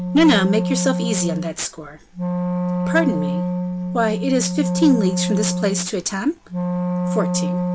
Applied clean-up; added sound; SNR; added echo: none; Wind instrument, woodwind instrument; 1 dB; none.